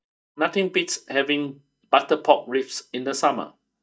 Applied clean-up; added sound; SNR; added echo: neural mask model DeepFilterNet 3.